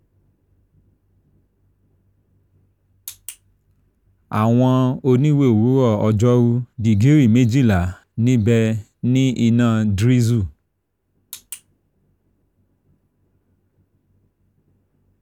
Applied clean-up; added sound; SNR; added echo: none; none; none; none.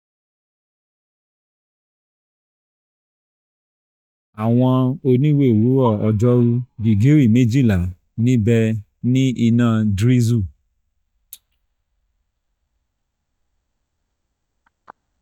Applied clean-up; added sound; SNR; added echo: neural mask model DeepFilterNet 3.